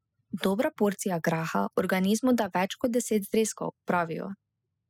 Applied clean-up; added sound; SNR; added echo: classical method spectral subtraction.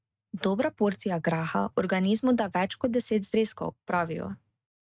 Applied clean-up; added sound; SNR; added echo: neural mask model RNNoise.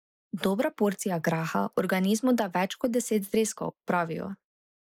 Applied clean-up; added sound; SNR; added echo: neural mask model Resemble Enhance denoiser.